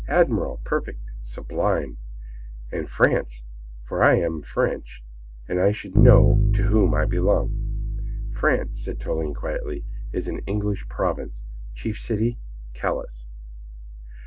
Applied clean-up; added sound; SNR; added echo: none; Bass guitar; 0 dB; none.